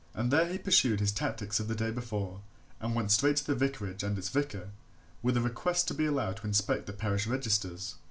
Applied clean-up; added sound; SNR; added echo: none; none; none; none.